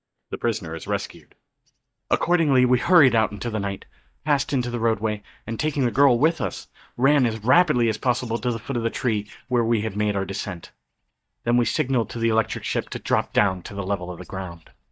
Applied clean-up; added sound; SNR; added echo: neural mask model DeepFilterNet 3.